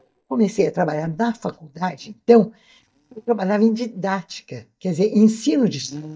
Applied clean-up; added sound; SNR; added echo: neural mask model DeepFilterNet 3.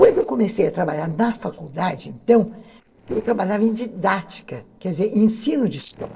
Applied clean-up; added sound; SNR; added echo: neural separator model SepFormer DNS4.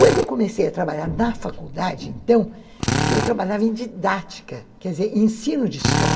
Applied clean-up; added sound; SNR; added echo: none; Drill; 5 dB; reverberation time 0.3 s.